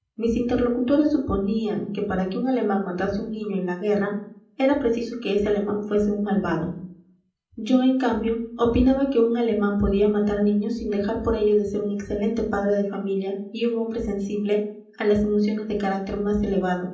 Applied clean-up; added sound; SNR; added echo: none; none; none; reverberation time 0.6 s.